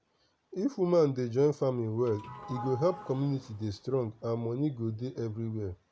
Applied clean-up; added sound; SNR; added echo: none; Sliding door / Doorbell; 14 dB; none.